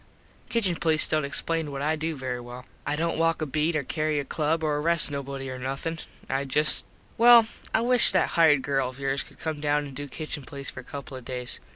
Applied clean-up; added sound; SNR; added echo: none; none; none; none.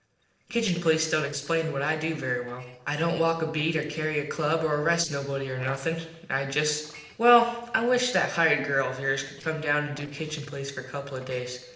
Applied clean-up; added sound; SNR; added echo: neural separator model SepFormer DNS4.